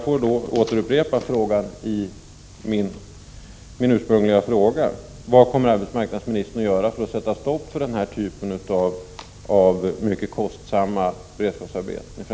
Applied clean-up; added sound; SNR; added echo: none; none; none; none.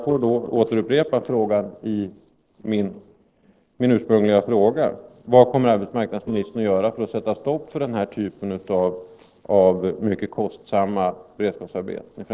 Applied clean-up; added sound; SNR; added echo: neural separator model SepFormer DNS4.